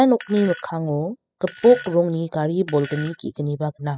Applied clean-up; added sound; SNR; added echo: classical method spectral subtraction.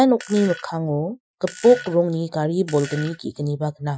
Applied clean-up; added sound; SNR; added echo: classical method Wiener filter.